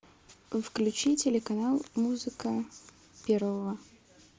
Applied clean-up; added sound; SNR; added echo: none; none; none; none.